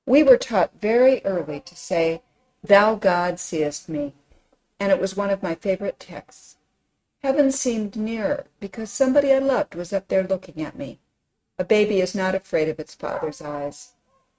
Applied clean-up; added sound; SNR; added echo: neural mask model RNNoise.